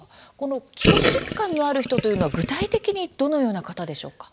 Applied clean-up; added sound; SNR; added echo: none; Gurgling; 0 dB; none.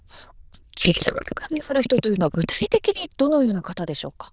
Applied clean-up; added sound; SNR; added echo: neural diffusion model UNIVERSE++.